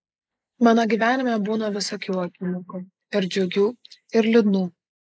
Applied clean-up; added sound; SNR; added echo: neural mask model Resemble Enhance denoiser.